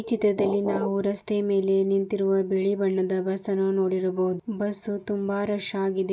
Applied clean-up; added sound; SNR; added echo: neural mask model Resemble Enhance denoiser.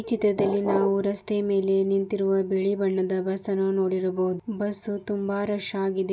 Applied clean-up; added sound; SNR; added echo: none; Glass; 7 dB; none.